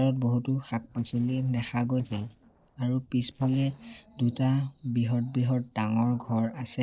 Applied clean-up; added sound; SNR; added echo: neural separator model SepFormer DNS4.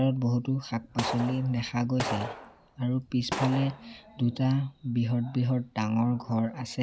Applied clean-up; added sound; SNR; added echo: none; Gunshot, gunfire; 9 dB; none.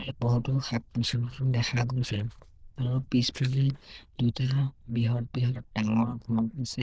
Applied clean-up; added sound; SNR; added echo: neural diffusion model UNIVERSE++.